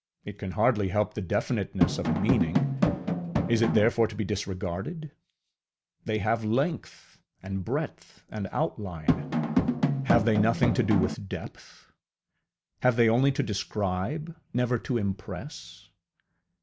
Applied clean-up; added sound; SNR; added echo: none; Drum; -3 dB; none.